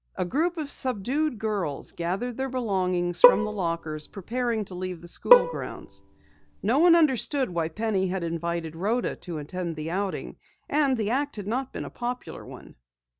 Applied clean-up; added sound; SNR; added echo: none; Bowed string instrument; -2 dB; none.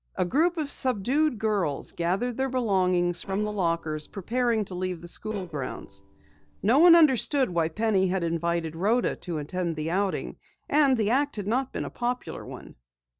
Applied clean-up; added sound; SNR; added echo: neural separator model SepFormer DNS4.